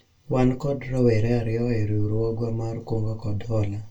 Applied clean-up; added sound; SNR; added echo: none; none; none; reverberation time 0.1 s.